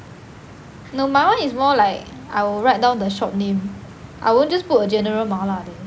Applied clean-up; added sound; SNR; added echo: none; Stream; 19 dB; none.